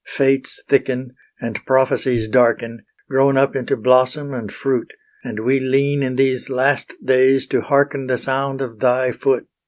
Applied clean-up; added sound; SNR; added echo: none; none; none; none.